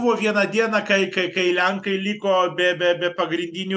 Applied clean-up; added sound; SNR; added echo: none; none; none; none.